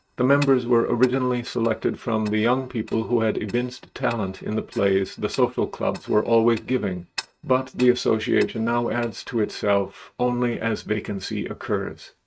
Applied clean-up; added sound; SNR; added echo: neural mask model RNNoise.